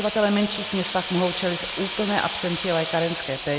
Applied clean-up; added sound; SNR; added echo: none; Drill; 7 dB; none.